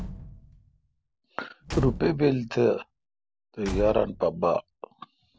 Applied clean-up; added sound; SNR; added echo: none; Slam / Truck / Car; 11 dB; none.